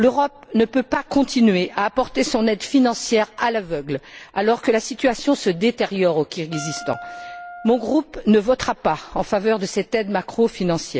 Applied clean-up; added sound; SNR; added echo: none; Wind instrument, woodwind instrument; 16 dB; none.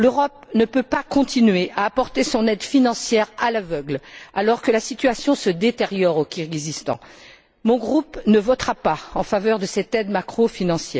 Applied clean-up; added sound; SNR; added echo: none; none; none; none.